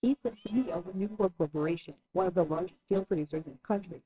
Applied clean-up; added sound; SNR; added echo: neural separator model SepFormer WHAMR!.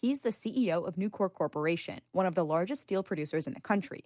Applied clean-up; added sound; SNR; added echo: none; none; none; none.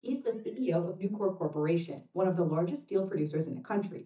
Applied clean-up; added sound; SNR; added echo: neural mask model DeepFilterNet 3.